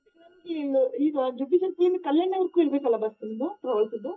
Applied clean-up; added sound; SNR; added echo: neural mask model DeepFilterNet 3.